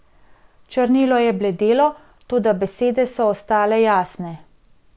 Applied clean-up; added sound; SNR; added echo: none; none; none; none.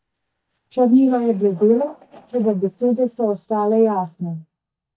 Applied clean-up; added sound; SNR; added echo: neural mask model DeepFilterNet 3.